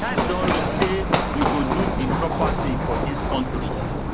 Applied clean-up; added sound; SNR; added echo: none; Run; -5 dB; none.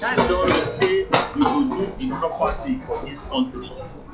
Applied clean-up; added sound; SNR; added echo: classical method log-MMSE.